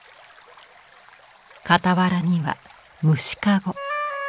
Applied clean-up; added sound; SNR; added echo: none; none; none; none.